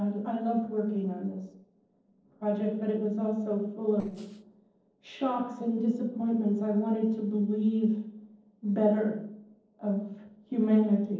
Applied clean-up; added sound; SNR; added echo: neural separator model SepFormer DNS4.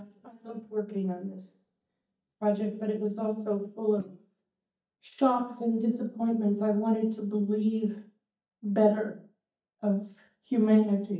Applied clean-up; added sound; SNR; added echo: neural mask model DeepFilterNet 3.